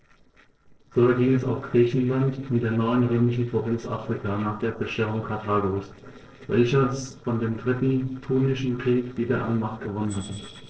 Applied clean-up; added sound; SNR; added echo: neural separator model SepFormer DNS4.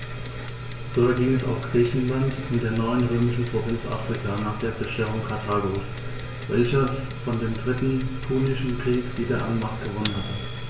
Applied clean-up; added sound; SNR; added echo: none; Clock; 20 dB; reverberation time 0.2 s.